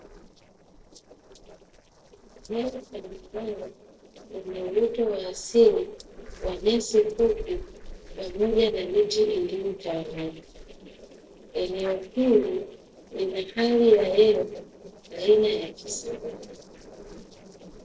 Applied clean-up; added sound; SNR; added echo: neural separator model SepFormer DNS4.